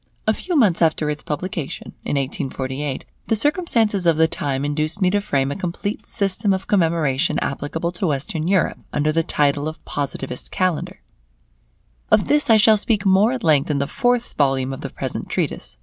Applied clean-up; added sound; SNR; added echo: none; none; none; none.